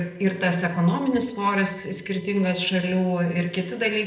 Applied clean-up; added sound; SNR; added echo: neural separator model SepFormer DNS4.